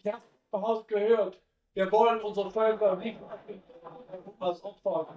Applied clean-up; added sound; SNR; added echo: neural mask model DeepFilterNet 3.